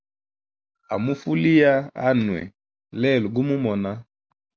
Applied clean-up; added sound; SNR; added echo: none; none; none; none.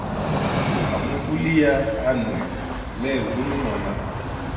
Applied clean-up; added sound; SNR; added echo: none; Train; 2 dB; reverberation time 1.3 s.